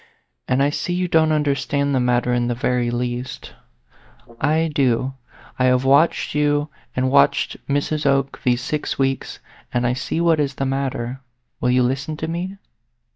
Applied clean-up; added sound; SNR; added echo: neural mask model DeepFilterNet 3.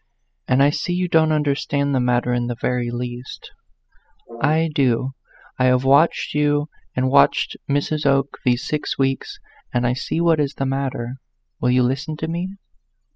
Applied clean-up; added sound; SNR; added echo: classical method spectral subtraction.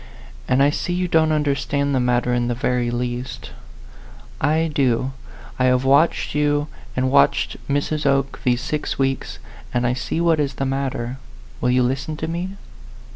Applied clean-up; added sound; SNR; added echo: none; none; none; none.